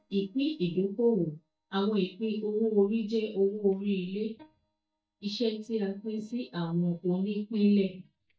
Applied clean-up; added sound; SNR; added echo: neural mask model DeepFilterNet 3.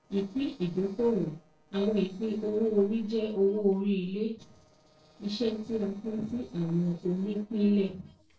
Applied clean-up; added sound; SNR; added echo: neural separator model SepFormer DNS4.